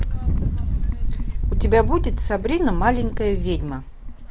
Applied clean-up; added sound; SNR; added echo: none; Wind; -3 dB; none.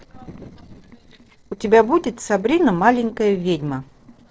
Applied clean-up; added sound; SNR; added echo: neural separator model SepFormer DNS4.